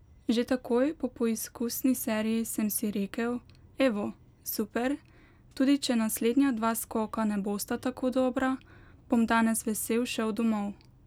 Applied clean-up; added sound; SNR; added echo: none; none; none; none.